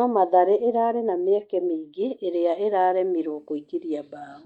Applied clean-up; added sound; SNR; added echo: neural mask model Resemble Enhance denoiser.